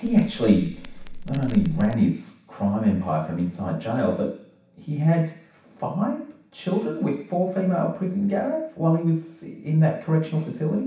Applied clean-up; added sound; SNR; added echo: none; Crackle; 11 dB; reverberation time 0.7 s.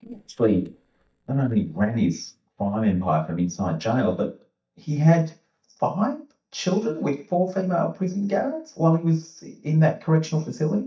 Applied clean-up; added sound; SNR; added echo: neural mask model DeepFilterNet 3.